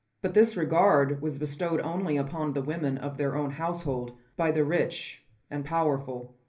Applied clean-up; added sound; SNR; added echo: none; none; none; reverberation time 0.3 s.